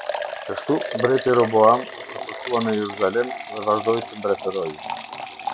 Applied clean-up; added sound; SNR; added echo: none; Liquid; 9 dB; none.